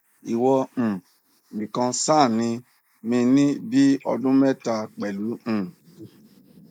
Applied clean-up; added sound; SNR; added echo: neural mask model Resemble Enhance denoiser.